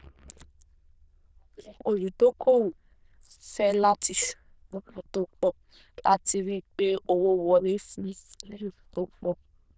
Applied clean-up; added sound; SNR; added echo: neural diffusion model UNIVERSE++.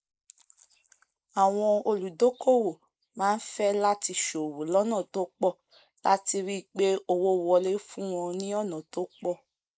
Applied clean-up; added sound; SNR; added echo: neural mask model Resemble Enhance denoiser.